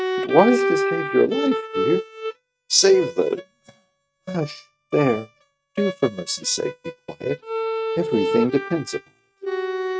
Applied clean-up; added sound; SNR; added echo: neural mask model RNNoise.